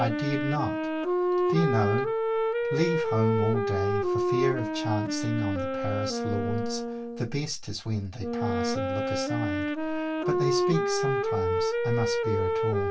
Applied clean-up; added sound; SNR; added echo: none; Wind instrument, woodwind instrument; -3 dB; reverberation time 0.1 s.